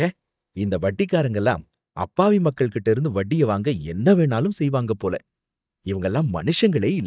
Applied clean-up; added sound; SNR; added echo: neural mask model DeepFilterNet 3.